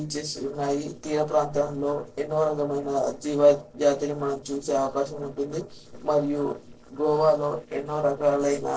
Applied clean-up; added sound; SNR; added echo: neural separator model SepFormer DNS4.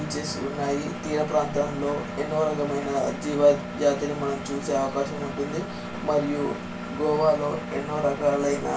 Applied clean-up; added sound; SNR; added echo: none; Engine; 8 dB; reverberation time 0.3 s.